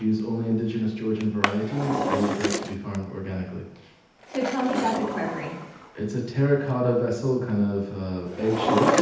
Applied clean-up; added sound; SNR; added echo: none; Drawer open or close; 4 dB; reverberation time 0.8 s.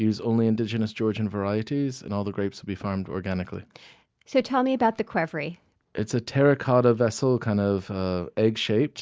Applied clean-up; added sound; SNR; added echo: none; none; none; none.